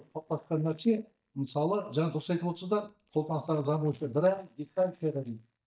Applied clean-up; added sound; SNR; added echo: neural mask model DeepFilterNet 3.